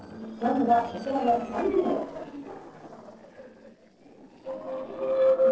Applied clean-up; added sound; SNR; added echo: neural separator model SepFormer DNS4.